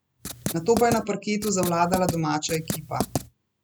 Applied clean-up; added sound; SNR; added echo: none; Writing; 6 dB; none.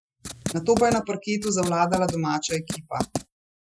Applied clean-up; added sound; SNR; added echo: classical method Wiener filter.